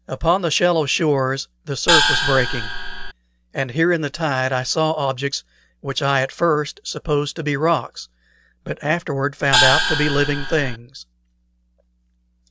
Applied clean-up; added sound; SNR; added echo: none; Gong; -3 dB; none.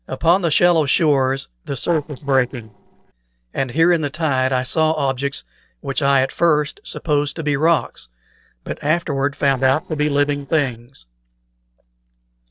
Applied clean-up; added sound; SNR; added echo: neural separator model SepFormer DNS4.